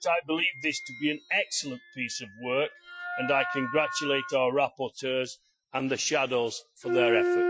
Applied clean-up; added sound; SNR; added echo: classical method Wiener filter.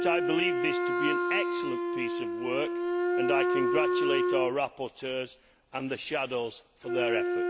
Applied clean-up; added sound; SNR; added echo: none; Wind instrument, woodwind instrument; -3 dB; none.